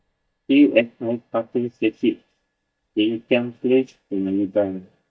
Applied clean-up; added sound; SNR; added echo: neural mask model DeepFilterNet 3.